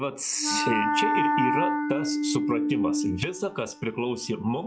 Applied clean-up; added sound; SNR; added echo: classical method log-MMSE.